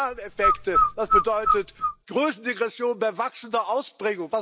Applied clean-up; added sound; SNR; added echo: none; Bird; -3 dB; none.